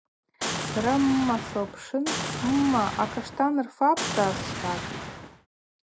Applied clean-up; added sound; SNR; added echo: none; Boom; 5 dB; none.